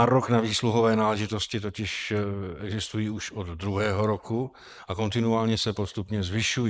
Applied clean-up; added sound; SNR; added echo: neural mask model Resemble Enhance denoiser.